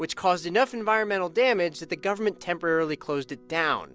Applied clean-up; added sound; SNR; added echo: none; none; none; none.